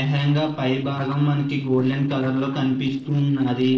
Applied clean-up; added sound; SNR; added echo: neural separator model SepFormer DNS4.